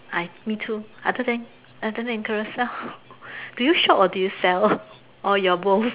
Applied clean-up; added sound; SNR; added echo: none; none; none; none.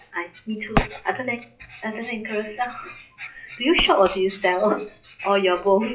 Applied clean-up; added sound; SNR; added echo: classical method WPE with log-MMSE.